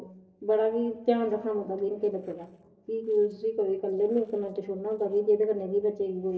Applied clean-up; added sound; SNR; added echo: neural separator model SepFormer DNS4.